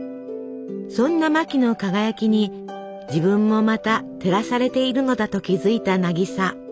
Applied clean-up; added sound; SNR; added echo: none; none; none; none.